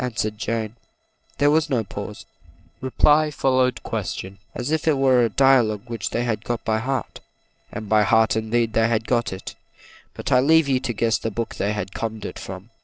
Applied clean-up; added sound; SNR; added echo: neural separator model SepFormer DNS4.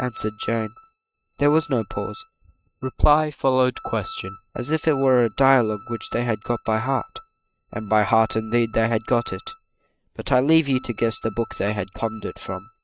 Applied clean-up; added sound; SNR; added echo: neural mask model RNNoise.